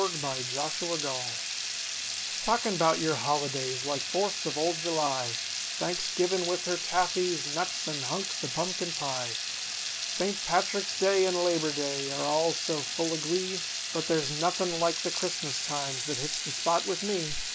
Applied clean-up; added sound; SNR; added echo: none; Water tap, faucet / Liquid; 3 dB; none.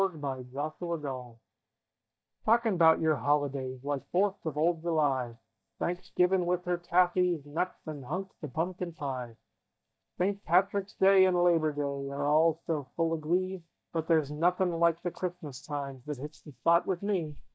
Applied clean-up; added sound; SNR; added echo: neural mask model DeepFilterNet 3.